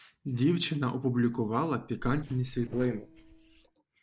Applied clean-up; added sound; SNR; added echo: neural separator model SepFormer DNS4.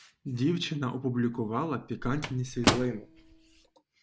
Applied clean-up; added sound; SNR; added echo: none; Microwave oven; 2 dB; none.